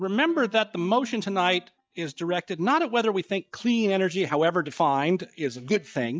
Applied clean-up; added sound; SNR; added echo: neural mask model DeepFilterNet 3.